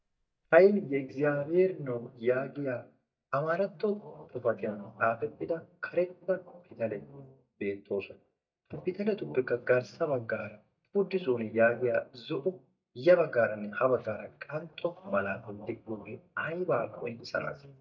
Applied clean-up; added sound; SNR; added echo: neural mask model DeepFilterNet 3.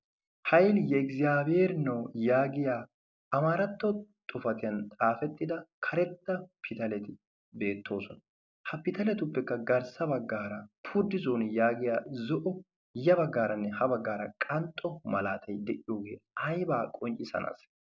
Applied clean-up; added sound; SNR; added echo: none; none; none; none.